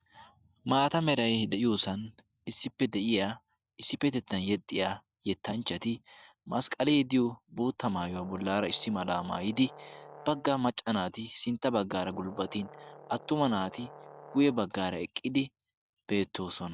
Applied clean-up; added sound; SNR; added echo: none; Brass instrument; 20 dB; none.